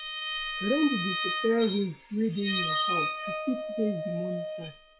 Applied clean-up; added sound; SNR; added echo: classical method log-MMSE.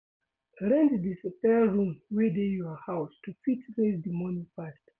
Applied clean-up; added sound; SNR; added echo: none; none; none; none.